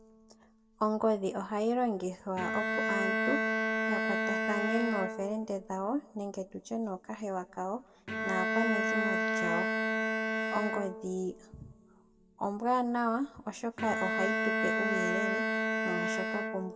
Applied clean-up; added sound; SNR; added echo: none; Bowed string instrument; -1 dB; reverberation time 2.4 s.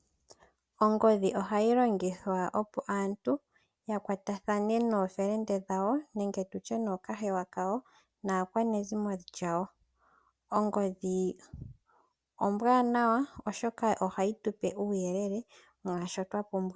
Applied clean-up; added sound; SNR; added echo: none; none; none; none.